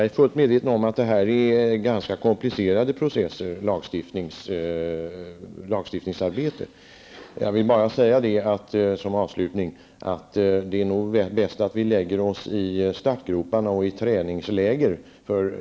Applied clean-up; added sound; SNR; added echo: none; none; none; none.